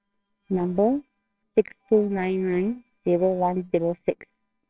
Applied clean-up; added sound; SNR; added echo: neural separator model SepFormer WHAMR!.